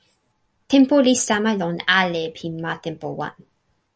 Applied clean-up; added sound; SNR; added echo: none; none; none; none.